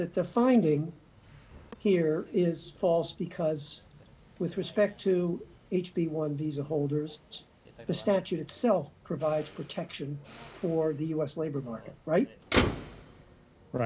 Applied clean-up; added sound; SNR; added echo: none; Motor vehicle (road); 10 dB; none.